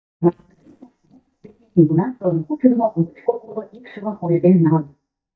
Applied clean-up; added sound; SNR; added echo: neural mask model DeepFilterNet 3.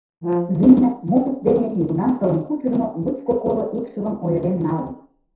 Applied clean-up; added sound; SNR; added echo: neural separator model SepFormer DNS4.